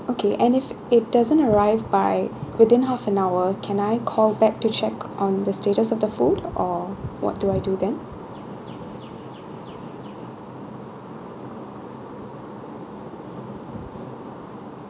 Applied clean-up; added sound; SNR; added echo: none; none; none; none.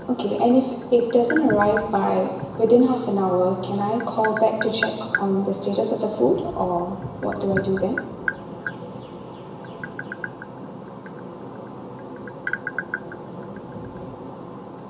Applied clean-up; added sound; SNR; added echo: none; Tap; 12 dB; reverberation time 1.1 s.